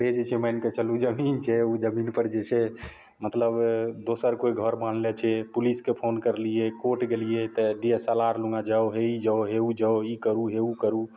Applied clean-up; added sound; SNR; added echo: none; none; none; none.